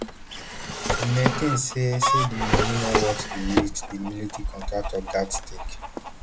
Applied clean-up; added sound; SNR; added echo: none; Drawer open or close + Chicken, rooster; 0 dB; none.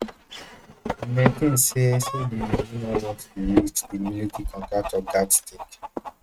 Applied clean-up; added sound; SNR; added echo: neural mask model RNNoise.